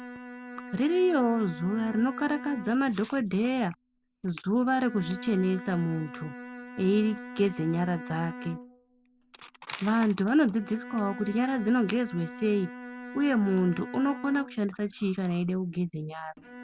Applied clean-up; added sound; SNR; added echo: none; Bowed string instrument; 14 dB; none.